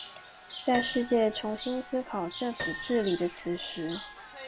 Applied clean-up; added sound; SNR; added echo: none; Piano + Chirp, tweet; 10 dB; none.